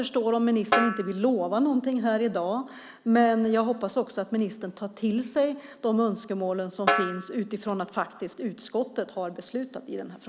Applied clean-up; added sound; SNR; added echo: none; Snare drum; 5 dB; none.